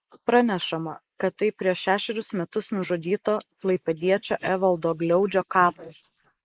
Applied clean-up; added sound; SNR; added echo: neural mask model Resemble Enhance denoiser.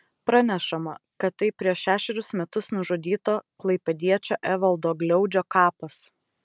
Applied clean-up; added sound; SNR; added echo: none; none; none; none.